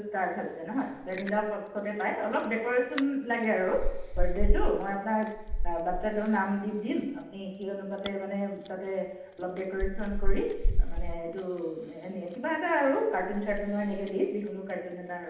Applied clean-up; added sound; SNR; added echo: none; Chewing, mastication; 0 dB; reverberation time 0.8 s.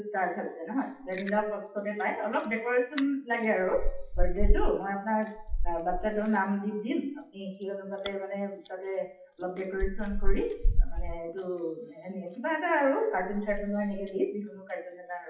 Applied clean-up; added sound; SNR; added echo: classical method WPE with log-MMSE.